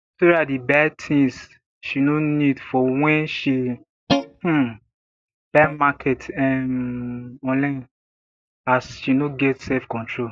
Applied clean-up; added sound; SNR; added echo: neural mask model DeepFilterNet 3.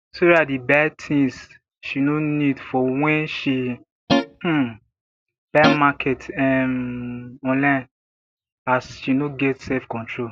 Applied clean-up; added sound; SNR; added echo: none; Guitar; 0 dB; none.